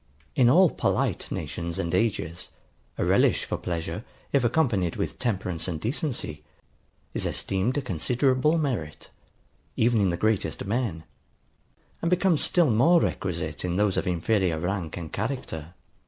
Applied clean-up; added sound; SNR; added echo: none; none; none; none.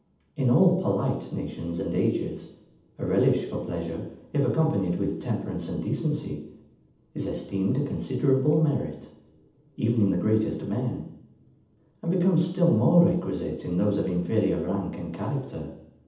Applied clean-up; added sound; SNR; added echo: none; none; none; reverberation time 0.8 s.